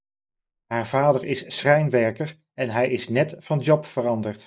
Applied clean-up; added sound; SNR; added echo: neural mask model Resemble Enhance denoiser.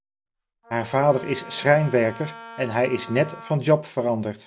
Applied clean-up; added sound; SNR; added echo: none; Wind instrument, woodwind instrument; 18 dB; none.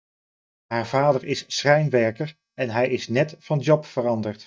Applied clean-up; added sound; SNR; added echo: neural mask model DeepFilterNet 3.